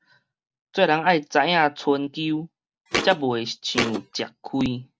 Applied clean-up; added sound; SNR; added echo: none; Thump, thud; 3 dB; none.